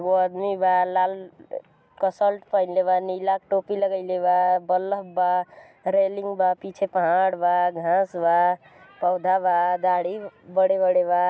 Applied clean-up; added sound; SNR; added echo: none; none; none; none.